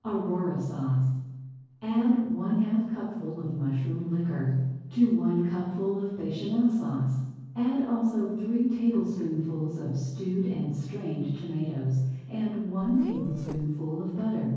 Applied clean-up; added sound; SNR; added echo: neural separator model SepFormer DNS4.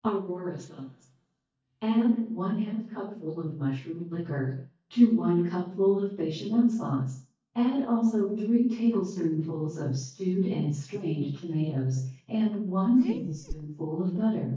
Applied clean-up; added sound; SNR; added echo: neural mask model DeepFilterNet 3.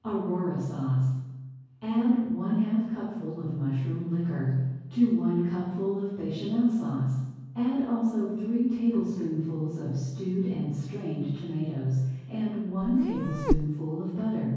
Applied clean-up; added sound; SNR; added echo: none; Meow; 0 dB; reverberation time 1.3 s.